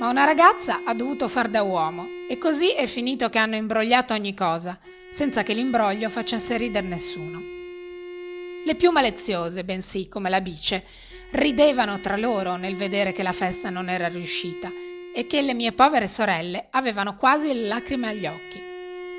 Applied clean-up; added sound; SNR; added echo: none; Bowed string instrument; 14 dB; none.